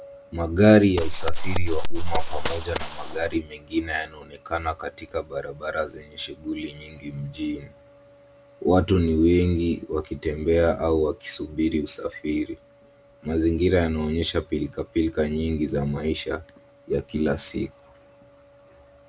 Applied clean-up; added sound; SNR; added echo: none; Gunshot, gunfire; -5 dB; none.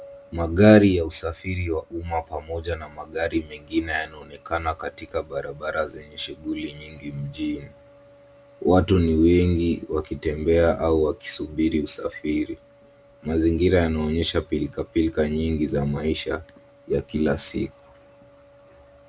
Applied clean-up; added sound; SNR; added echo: none; none; none; none.